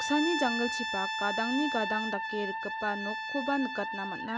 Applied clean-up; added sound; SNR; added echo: none; Brass instrument; 2 dB; none.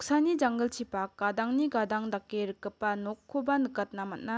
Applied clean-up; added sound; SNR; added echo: none; none; none; none.